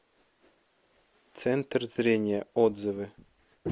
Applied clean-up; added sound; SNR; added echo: none; none; none; none.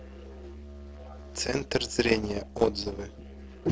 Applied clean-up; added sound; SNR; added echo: neural separator model SepFormer DNS4.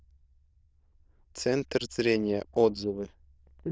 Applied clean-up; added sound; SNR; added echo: neural diffusion model UNIVERSE++.